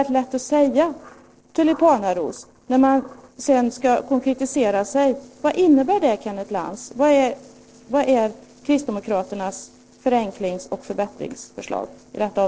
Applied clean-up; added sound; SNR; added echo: neural separator model SepFormer DNS4.